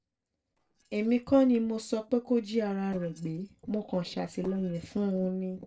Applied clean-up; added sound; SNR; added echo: neural separator model SepFormer DNS4.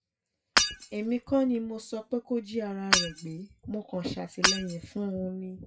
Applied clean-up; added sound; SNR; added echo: classical method WPE with log-MMSE.